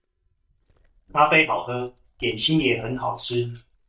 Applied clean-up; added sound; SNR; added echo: neural mask model DeepFilterNet 3.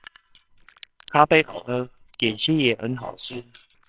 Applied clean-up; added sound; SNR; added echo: neural separator model SepFormer WHAMR!.